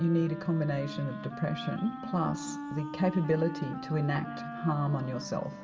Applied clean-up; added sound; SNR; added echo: none; Wind instrument, woodwind instrument; 10 dB; reverberation time 2.4 s.